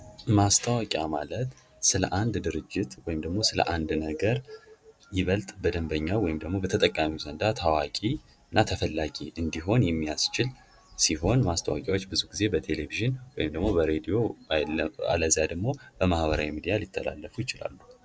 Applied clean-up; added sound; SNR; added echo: none; none; none; none.